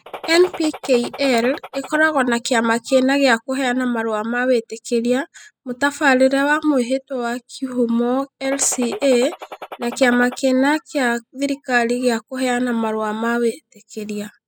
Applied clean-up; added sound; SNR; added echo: classical method spectral subtraction.